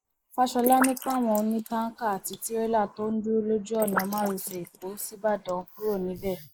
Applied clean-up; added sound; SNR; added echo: neural mask model Resemble Enhance denoiser.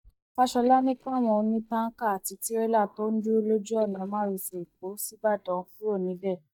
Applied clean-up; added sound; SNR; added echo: neural mask model DeepFilterNet 3.